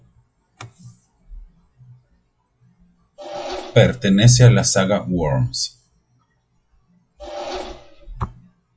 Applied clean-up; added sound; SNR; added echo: classical method log-MMSE.